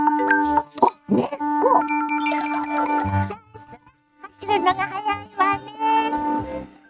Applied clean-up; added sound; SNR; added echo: neural mask model RNNoise.